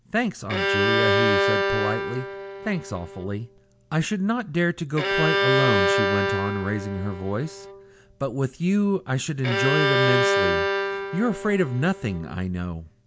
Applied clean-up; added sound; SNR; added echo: none; Bowed string instrument; -1 dB; none.